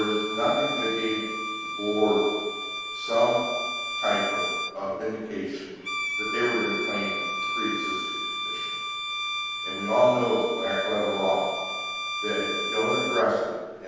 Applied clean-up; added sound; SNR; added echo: none; Bowed string instrument; 4 dB; reverberation time 1.2 s.